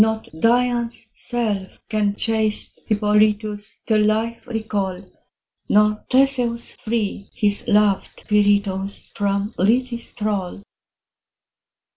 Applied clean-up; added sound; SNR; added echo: none; none; none; none.